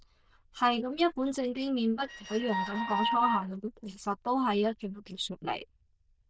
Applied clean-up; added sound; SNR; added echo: neural diffusion model UNIVERSE++.